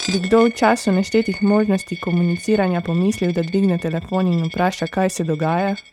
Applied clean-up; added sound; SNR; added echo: neural mask model RNNoise.